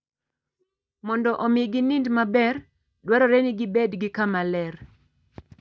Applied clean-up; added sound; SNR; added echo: neural mask model DeepFilterNet 3.